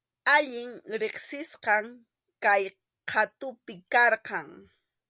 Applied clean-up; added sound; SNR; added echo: none; none; none; none.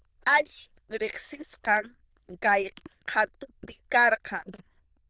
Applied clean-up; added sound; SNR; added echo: neural diffusion model UNIVERSE++.